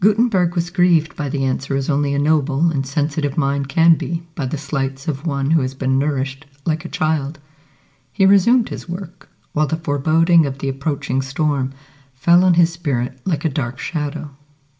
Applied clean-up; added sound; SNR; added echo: none; none; none; reverberation time 0.5 s.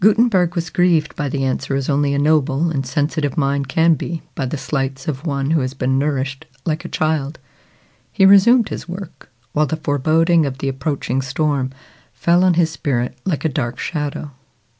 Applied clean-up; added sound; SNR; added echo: none; none; none; none.